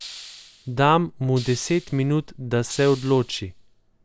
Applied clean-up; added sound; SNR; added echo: none; Hiss; 19 dB; none.